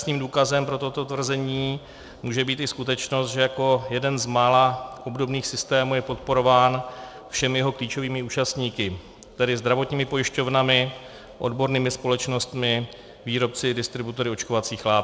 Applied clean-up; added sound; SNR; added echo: none; none; none; none.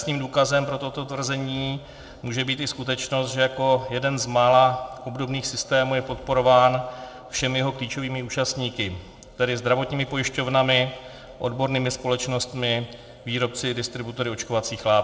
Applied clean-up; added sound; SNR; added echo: none; none; none; reverberation time 0.7 s.